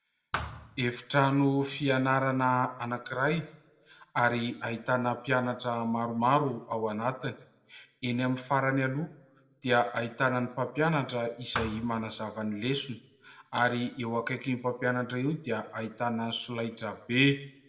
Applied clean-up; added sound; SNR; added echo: none; Thump, thud; 11 dB; reverberation time 0.7 s.